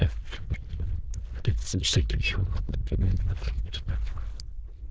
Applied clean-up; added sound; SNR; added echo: neural diffusion model UNIVERSE++.